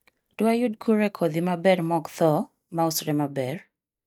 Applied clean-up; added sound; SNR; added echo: neural mask model DeepFilterNet 3.